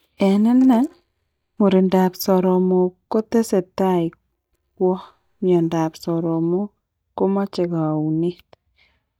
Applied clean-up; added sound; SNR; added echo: neural mask model DeepFilterNet 3.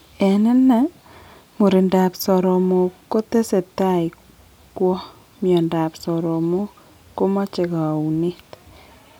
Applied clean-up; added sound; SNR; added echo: none; none; none; none.